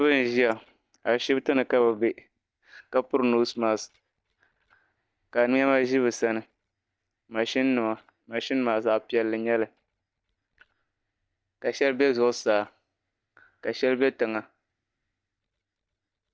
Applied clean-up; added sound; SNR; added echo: neural mask model DeepFilterNet 3.